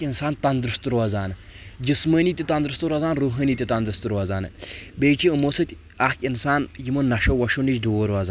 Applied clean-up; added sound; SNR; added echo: none; none; none; none.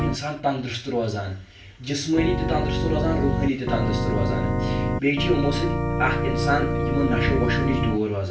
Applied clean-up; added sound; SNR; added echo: none; Organ; -1 dB; reverberation time 0.4 s.